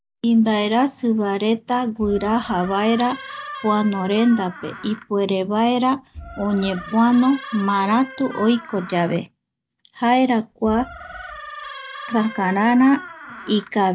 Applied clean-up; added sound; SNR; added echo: none; Door; 15 dB; none.